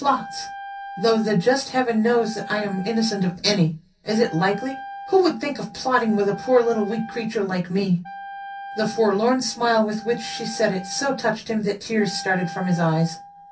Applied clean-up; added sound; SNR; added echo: none; Wind instrument, woodwind instrument; 15 dB; reverberation time 0.3 s.